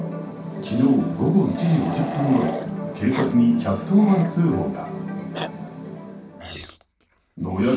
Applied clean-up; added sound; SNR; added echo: none; Growling; 14 dB; reverberation time 0.6 s.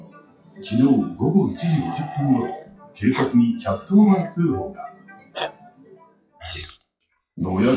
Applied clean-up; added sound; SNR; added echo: classical method WPE with log-MMSE.